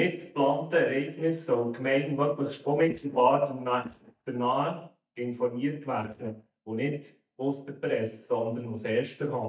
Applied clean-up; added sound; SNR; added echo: neural mask model DeepFilterNet 3.